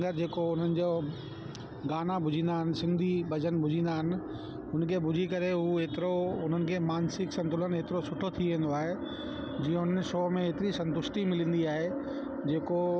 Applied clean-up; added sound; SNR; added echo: none; none; none; none.